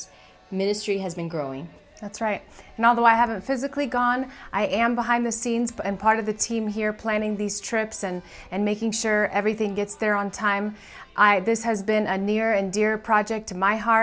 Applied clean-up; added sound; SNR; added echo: none; none; none; none.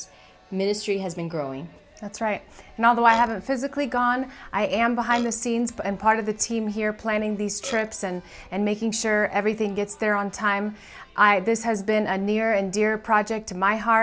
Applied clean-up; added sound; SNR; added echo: none; Burping, eructation; 13 dB; none.